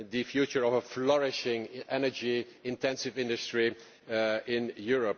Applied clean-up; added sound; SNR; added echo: none; none; none; none.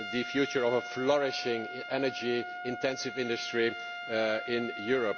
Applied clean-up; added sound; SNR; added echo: none; Trumpet; 9 dB; none.